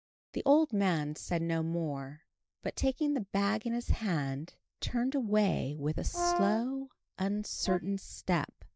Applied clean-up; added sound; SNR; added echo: neural mask model DeepFilterNet 3.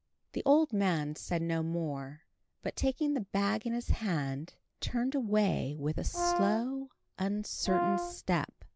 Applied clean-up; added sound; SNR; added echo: none; Brass instrument; 3 dB; none.